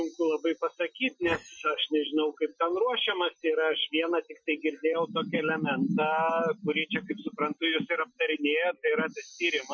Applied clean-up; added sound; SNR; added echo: classical method Wiener filter.